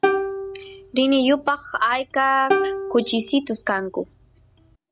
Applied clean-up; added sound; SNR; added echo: none; Plucked string instrument; 5 dB; none.